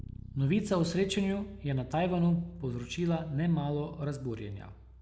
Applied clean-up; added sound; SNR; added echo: none; Bass guitar; 17 dB; none.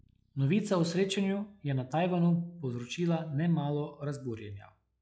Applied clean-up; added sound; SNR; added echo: classical method log-MMSE.